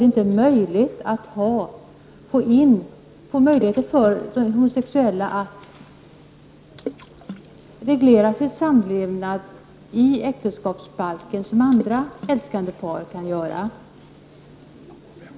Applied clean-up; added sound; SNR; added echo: none; Water / Splash, splatter; 20 dB; none.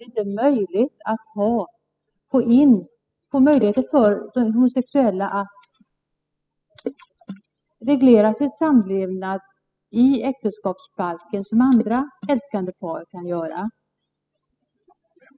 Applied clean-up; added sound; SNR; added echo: classical method spectral subtraction.